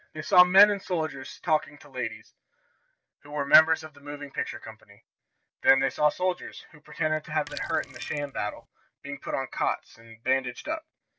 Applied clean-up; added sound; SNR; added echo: neural separator model SepFormer DNS4.